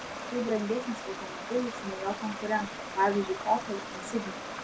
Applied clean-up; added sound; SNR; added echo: none; Stream; 7 dB; none.